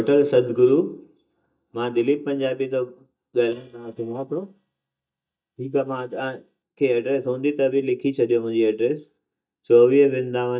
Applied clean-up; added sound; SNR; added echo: neural mask model DeepFilterNet 3.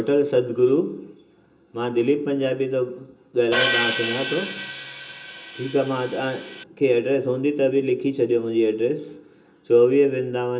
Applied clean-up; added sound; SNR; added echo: none; Hi-hat; 6 dB; reverberation time 0.2 s.